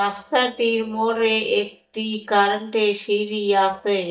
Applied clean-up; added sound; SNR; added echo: neural mask model DeepFilterNet 3.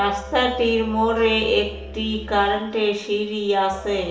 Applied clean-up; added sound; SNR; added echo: none; Musical instrument; 15 dB; reverberation time 0.7 s.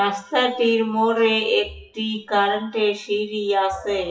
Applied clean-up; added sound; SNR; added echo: classical method WPE with log-MMSE.